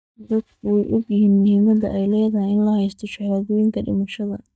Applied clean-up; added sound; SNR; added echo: neural mask model DeepFilterNet 3.